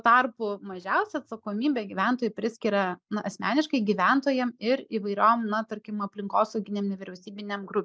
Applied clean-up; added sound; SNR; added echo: neural mask model DeepFilterNet 3.